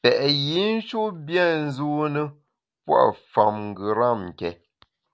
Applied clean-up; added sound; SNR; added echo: none; none; none; none.